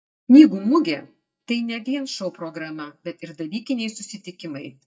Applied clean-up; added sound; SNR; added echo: neural mask model DeepFilterNet 3.